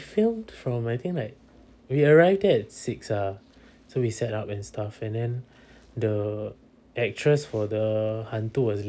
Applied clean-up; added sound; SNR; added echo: none; none; none; none.